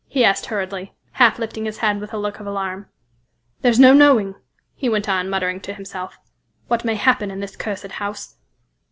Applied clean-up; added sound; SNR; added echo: none; none; none; none.